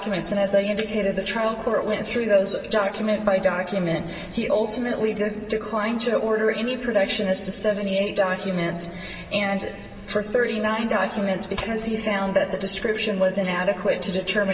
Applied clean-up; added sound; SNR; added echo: none; none; none; reverberation time 2.2 s.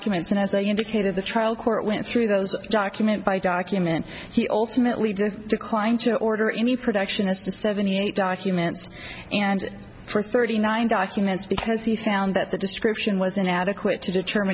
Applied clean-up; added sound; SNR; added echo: none; none; none; none.